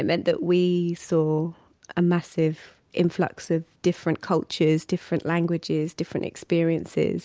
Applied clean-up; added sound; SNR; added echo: none; none; none; none.